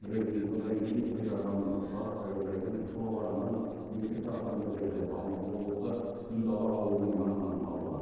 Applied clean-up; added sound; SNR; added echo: neural separator model SepFormer DNS4.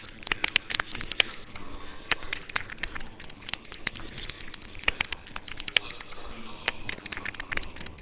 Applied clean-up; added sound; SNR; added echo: neural separator model SepFormer WHAMR!.